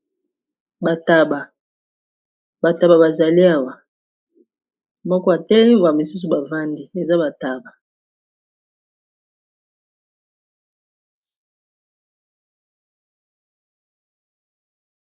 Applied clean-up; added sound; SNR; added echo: neural mask model Resemble Enhance denoiser.